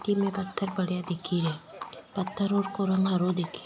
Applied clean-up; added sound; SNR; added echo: none; Livestock, farm animals, working animals; 14 dB; none.